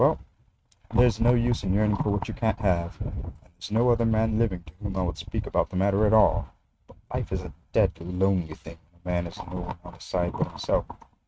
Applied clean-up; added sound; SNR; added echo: neural mask model RNNoise.